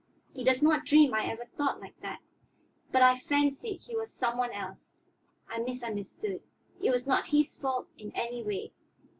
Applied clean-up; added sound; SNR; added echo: none; none; none; none.